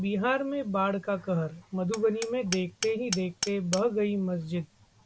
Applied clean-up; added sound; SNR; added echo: none; Hammer; 12 dB; none.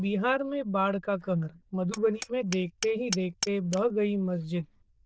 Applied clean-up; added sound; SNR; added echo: neural diffusion model UNIVERSE++.